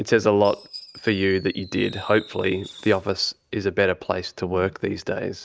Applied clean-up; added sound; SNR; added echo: neural mask model RNNoise.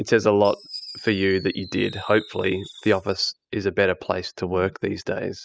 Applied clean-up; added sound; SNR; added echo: classical method spectral subtraction.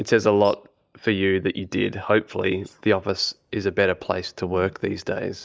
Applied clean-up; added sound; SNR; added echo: neural mask model DeepFilterNet 3.